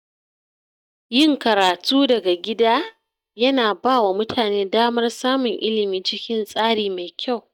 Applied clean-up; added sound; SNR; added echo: neural mask model DeepFilterNet 3.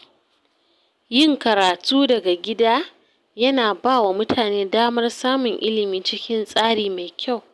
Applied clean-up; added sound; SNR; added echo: none; none; none; none.